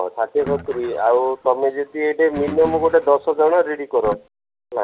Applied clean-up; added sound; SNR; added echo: none; Guitar; 16 dB; none.